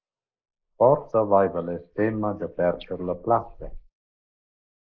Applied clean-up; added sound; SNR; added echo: neural mask model Resemble Enhance denoiser.